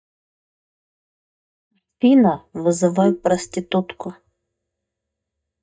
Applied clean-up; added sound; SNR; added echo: neural mask model DeepFilterNet 3.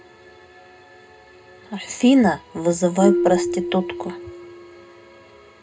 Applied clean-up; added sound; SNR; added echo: none; Marimba, xylophone; 6 dB; reverberation time 0.2 s.